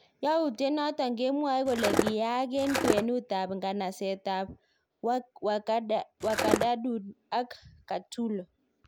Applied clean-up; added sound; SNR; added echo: none; Skateboard; -2 dB; none.